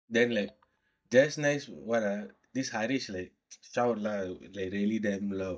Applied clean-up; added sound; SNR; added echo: neural mask model DeepFilterNet 3.